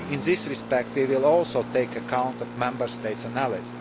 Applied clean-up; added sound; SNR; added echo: none; Engine; 10 dB; none.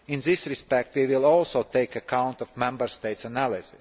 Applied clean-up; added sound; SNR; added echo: none; none; none; none.